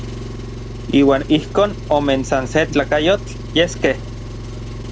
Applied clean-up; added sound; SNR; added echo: none; Engine; 10 dB; none.